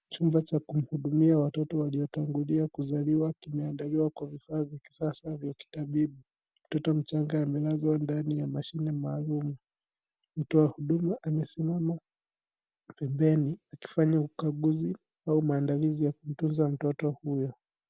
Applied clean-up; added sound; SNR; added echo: none; none; none; none.